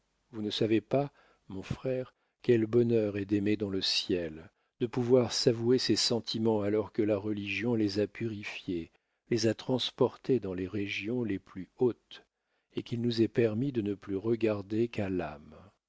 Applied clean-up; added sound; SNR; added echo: none; none; none; none.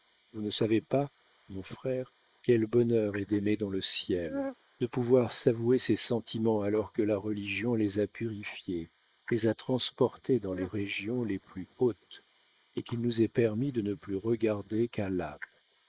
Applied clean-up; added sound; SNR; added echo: neural mask model Resemble Enhance denoiser.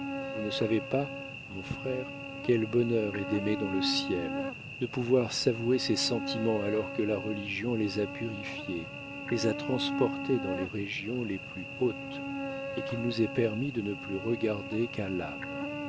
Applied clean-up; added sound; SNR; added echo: none; Cricket / Buzz; 6 dB; none.